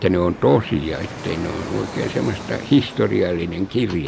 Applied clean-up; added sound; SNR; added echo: none; Fixed-wing aircraft, airplane; 13 dB; none.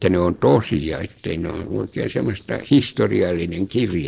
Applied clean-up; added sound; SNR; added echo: neural separator model SepFormer DNS4.